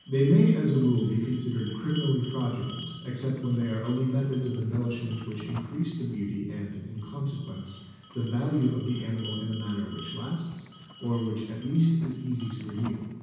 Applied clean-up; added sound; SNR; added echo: none; Bell; 17 dB; reverberation time 1.2 s.